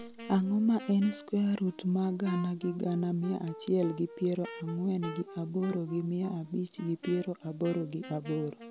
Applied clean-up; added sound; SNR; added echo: none; Wind instrument, woodwind instrument; 15 dB; none.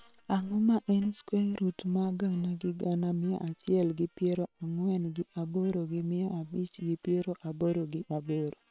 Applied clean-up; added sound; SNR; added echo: neural separator model SepFormer WHAM!.